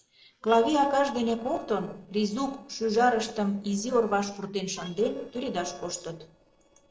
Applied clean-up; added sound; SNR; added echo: neural separator model SepFormer DNS4.